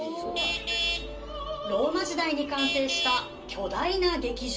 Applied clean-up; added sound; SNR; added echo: none; Traffic noise, roadway noise / Vehicle horn, car horn, honking; 4 dB; reverberation time 0.3 s.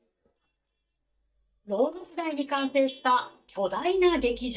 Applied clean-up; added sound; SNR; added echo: neural mask model DeepFilterNet 3.